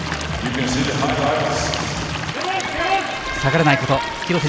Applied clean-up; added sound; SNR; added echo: none; Stream; 8 dB; none.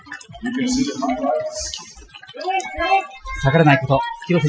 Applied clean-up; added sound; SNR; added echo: classical method Wiener filter.